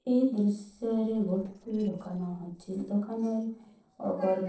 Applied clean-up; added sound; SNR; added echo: neural separator model SepFormer DNS4.